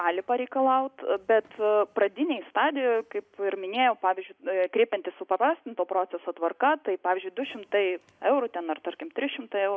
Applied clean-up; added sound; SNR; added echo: none; none; none; none.